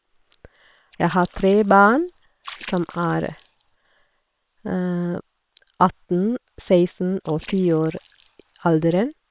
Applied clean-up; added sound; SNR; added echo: neural separator model SepFormer WHAM!.